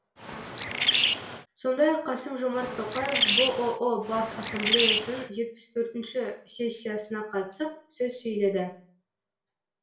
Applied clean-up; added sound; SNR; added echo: none; Bird; -3 dB; reverberation time 0.4 s.